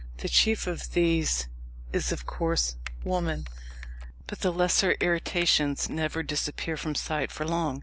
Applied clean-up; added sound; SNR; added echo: none; Typing; 20 dB; none.